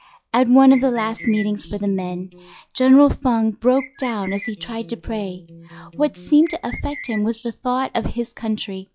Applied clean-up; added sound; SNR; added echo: classical method log-MMSE.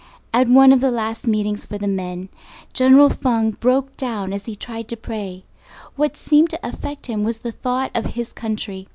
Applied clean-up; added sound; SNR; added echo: none; none; none; none.